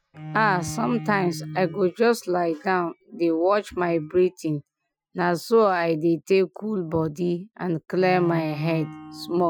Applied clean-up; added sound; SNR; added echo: classical method Wiener filter.